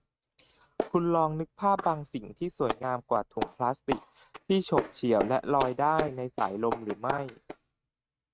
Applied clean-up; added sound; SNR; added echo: neural mask model RNNoise.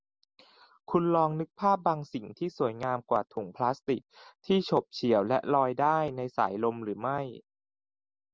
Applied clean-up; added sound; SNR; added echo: none; none; none; none.